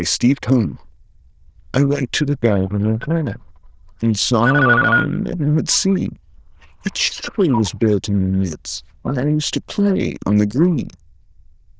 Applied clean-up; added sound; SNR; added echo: neural diffusion model UNIVERSE++.